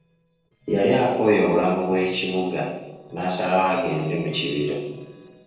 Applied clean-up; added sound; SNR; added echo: neural separator model SepFormer DNS4.